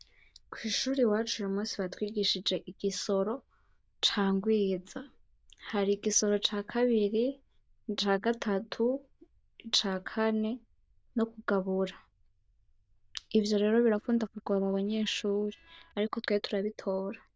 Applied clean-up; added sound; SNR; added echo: neural diffusion model UNIVERSE++.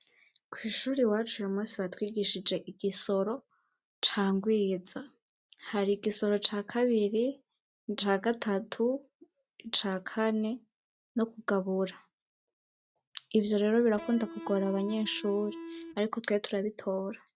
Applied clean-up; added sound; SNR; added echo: neural mask model RNNoise.